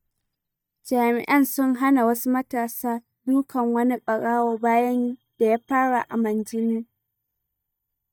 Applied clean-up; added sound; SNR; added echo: neural mask model DeepFilterNet 3.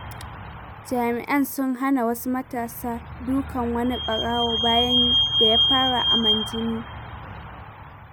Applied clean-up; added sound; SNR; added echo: none; Squeak / Vehicle; 0 dB; none.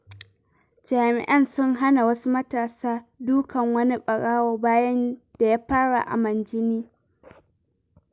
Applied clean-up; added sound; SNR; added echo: none; none; none; none.